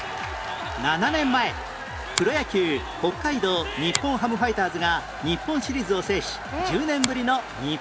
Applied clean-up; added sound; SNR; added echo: none; Finger snapping; 11 dB; none.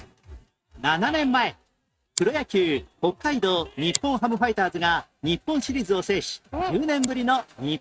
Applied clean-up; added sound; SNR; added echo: neural mask model RNNoise.